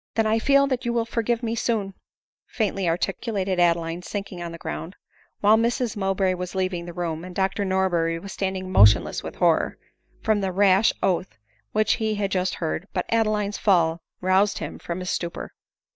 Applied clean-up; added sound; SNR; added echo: neural mask model DeepFilterNet 3.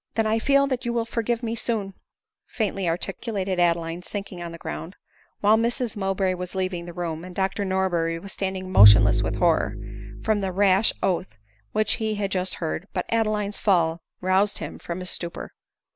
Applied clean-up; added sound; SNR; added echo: none; Bowed string instrument; -3 dB; none.